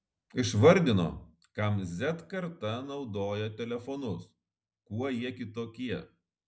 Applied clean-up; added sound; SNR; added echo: none; none; none; none.